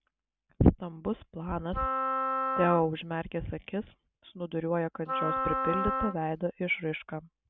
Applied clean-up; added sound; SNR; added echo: none; Wind instrument, woodwind instrument; 1 dB; none.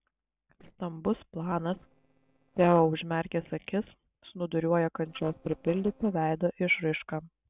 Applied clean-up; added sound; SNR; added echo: neural separator model SepFormer DNS4.